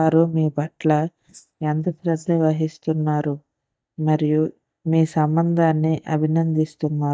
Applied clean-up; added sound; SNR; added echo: neural mask model DeepFilterNet 3.